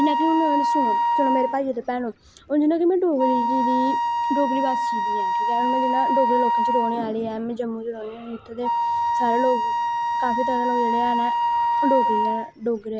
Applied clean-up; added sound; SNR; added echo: none; Wind instrument, woodwind instrument; -2 dB; none.